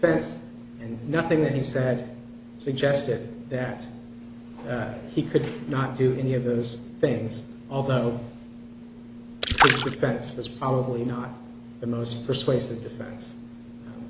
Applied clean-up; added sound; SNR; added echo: none; Splash, splatter; -1 dB; none.